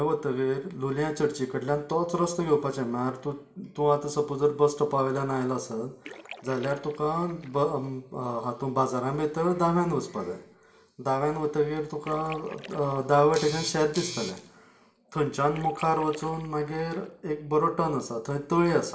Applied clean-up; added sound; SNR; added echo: none; Splash, splatter; 20 dB; reverberation time 0.5 s.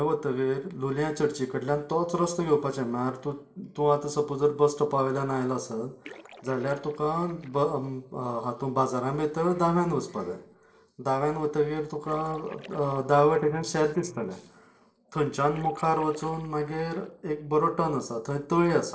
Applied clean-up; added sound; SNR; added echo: neural separator model SepFormer DNS4.